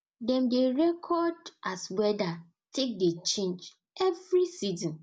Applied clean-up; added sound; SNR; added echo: none; none; none; none.